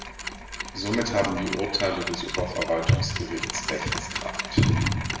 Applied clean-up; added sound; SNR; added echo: none; Mechanisms; 6 dB; reverberation time 0.8 s.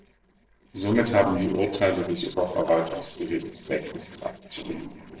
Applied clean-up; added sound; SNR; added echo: neural separator model SepFormer DNS4.